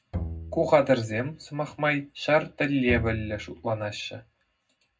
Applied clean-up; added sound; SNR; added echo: none; Bowed string instrument; 11 dB; reverberation time 0.3 s.